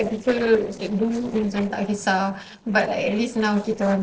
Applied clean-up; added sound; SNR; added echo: neural separator model SepFormer DNS4.